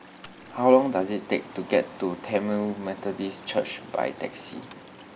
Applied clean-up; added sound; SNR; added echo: none; Stream + Mechanical fan; 19 dB; none.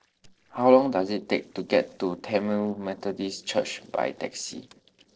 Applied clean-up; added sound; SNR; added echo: neural separator model SepFormer DNS4.